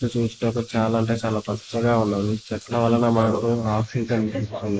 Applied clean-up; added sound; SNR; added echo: neural mask model Resemble Enhance denoiser.